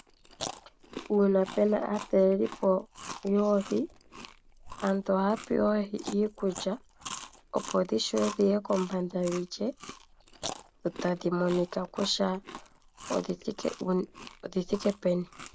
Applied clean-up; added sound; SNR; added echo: none; Chewing, mastication; 15 dB; none.